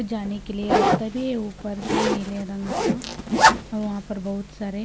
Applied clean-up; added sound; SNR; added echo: none; Zipper (clothing); -5 dB; none.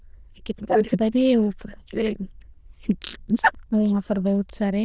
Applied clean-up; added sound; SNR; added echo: neural diffusion model UNIVERSE++.